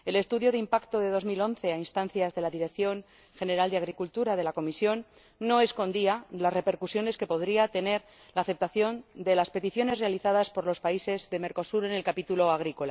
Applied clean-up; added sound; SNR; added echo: none; none; none; none.